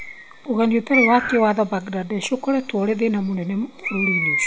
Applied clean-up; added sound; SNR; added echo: none; Bird + Breathing; 7 dB; none.